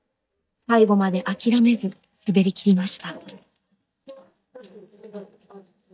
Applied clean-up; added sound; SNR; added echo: neural mask model DeepFilterNet 3.